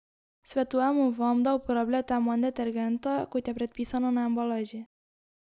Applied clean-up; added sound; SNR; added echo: none; none; none; none.